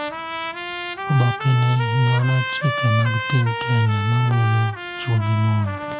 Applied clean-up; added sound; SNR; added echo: none; Trumpet; 7 dB; none.